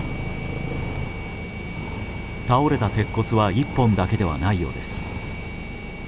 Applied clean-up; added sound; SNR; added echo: none; Engine; 13 dB; none.